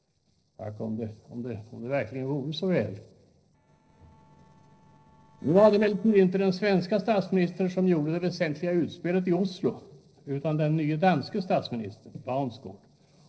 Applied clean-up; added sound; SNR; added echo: neural separator model SepFormer DNS4.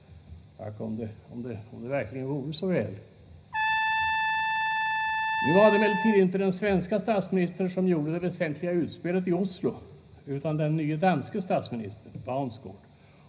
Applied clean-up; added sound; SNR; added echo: none; Trumpet; 0 dB; reverberation time 0.5 s.